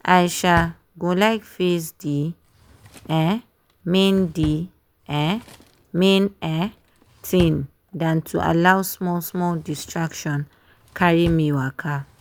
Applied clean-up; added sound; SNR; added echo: none; Drawer open or close; 18 dB; none.